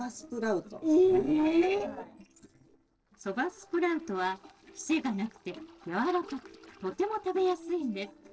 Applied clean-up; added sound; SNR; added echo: neural separator model SepFormer DNS4.